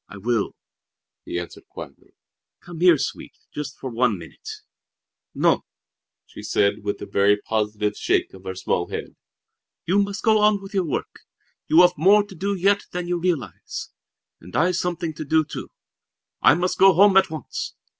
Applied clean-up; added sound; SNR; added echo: none; none; none; none.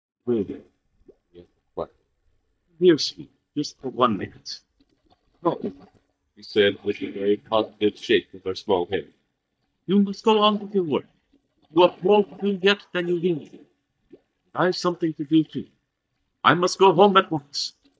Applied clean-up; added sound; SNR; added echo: neural mask model DeepFilterNet 3.